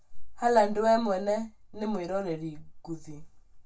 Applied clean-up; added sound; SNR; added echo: none; none; none; reverberation time 0.1 s.